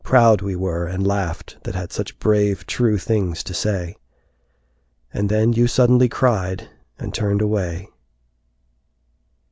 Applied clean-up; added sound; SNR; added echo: none; none; none; none.